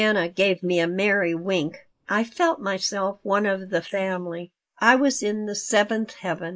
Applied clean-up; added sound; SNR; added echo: neural mask model Resemble Enhance denoiser.